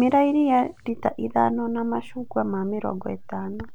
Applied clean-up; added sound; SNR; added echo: none; Bicycle; 16 dB; none.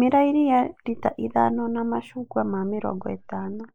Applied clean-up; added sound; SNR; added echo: neural mask model Resemble Enhance denoiser.